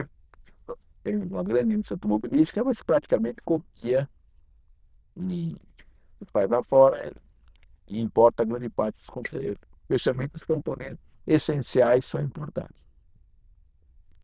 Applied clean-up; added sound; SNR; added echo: neural diffusion model UNIVERSE++.